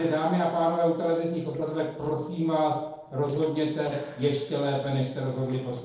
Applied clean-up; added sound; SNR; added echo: neural separator model SepFormer DNS4.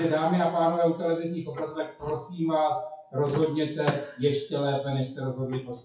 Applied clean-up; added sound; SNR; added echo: classical method WPE with log-MMSE.